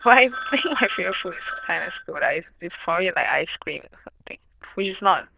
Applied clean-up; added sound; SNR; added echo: neural diffusion model UNIVERSE++.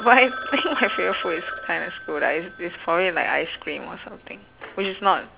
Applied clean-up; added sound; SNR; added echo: none; Telephone; 12 dB; none.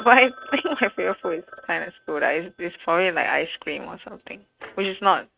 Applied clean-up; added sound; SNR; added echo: neural mask model RNNoise.